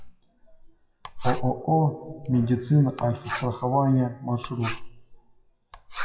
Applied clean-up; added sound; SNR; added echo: classical method WPE with log-MMSE.